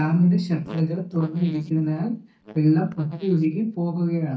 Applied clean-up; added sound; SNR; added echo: neural mask model DeepFilterNet 3.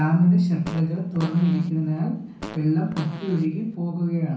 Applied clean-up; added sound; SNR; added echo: none; Fart; 18 dB; reverberation time 0.6 s.